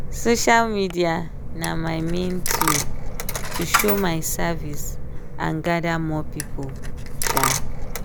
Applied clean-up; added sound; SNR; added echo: none; Coin (dropping); 0 dB; none.